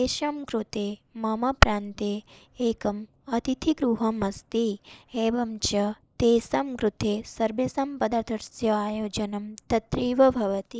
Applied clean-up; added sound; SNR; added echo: neural mask model Resemble Enhance denoiser.